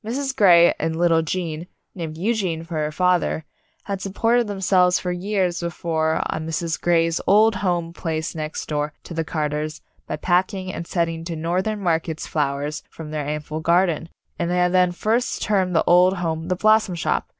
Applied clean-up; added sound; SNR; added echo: none; none; none; none.